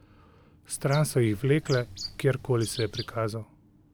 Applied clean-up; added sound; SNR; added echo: none; Bird; 15 dB; none.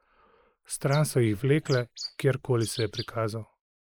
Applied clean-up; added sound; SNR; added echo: neural mask model Resemble Enhance denoiser.